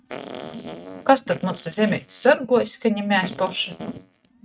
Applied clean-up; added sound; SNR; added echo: neural mask model RNNoise.